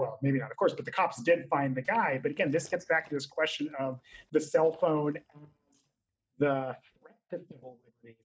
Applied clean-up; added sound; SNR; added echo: neural mask model DeepFilterNet 3.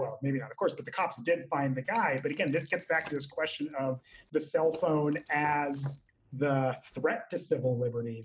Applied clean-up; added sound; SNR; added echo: neural mask model Resemble Enhance denoiser.